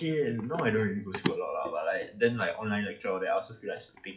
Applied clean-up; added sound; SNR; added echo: classical method WPE with log-MMSE.